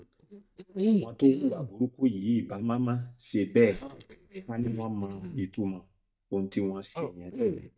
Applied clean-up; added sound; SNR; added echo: neural mask model DeepFilterNet 3.